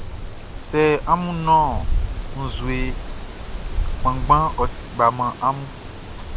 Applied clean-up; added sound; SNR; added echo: none; Wind; 3 dB; none.